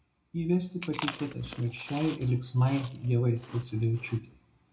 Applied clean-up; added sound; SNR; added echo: none; Chewing, mastication; 14 dB; reverberation time 0.3 s.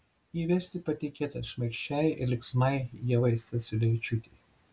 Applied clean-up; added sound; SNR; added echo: none; none; none; none.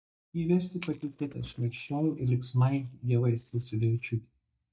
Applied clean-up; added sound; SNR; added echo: neural mask model DeepFilterNet 3.